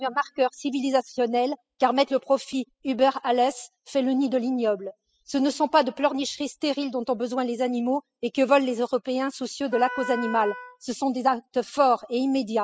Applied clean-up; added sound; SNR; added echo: classical method spectral subtraction.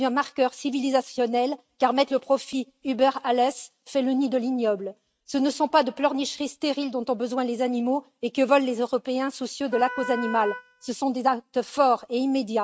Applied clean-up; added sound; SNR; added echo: neural mask model RNNoise.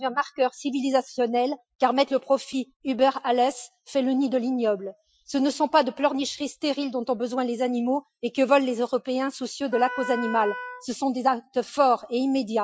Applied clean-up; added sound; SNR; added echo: classical method Wiener filter.